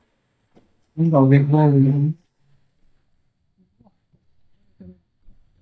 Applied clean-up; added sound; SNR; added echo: neural mask model DeepFilterNet 3.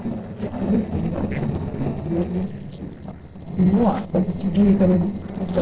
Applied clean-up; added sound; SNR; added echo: neural separator model SepFormer DNS4.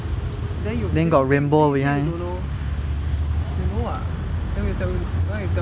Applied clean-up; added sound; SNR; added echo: none; none; none; none.